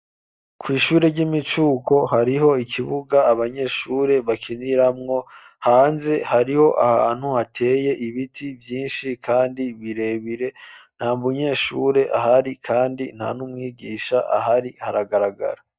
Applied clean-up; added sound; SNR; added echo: none; none; none; none.